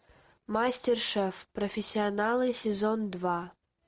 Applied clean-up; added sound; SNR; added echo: none; none; none; none.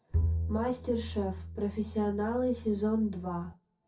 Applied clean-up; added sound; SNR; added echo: none; Bowed string instrument; 4 dB; reverberation time 0.3 s.